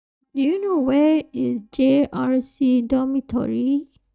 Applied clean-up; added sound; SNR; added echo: neural mask model DeepFilterNet 3.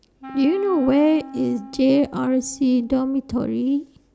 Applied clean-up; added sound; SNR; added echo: none; Wind instrument, woodwind instrument; 19 dB; none.